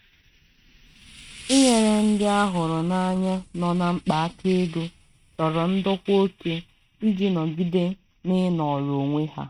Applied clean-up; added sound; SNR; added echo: neural mask model RNNoise.